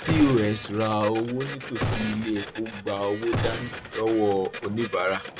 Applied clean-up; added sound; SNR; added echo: none; Gunshot, gunfire + Printer; 6 dB; none.